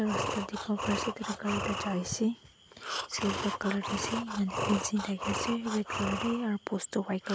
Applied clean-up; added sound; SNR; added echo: none; Breathing; 4 dB; none.